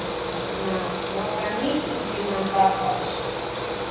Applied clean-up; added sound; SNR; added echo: none; Mechanical fan; 1 dB; reverberation time 1.1 s.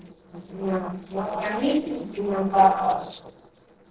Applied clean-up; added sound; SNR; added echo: neural separator model SepFormer DNS4.